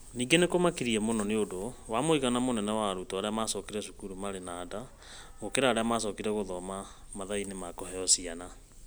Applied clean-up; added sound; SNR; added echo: none; Boat, Water vehicle; 19 dB; none.